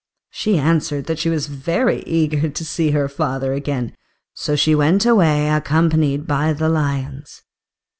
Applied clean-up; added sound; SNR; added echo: none; none; none; none.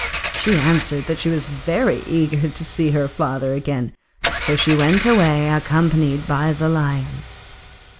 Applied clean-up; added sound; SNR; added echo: none; Engine / Car; 9 dB; none.